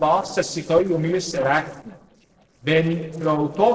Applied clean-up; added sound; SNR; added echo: neural separator model SepFormer DNS4.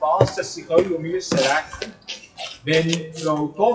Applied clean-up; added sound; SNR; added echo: classical method WPE with log-MMSE.